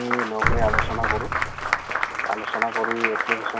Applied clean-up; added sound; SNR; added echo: none; Drum + Applause; -4 dB; none.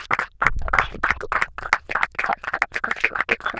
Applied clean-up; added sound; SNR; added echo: neural diffusion model UNIVERSE++.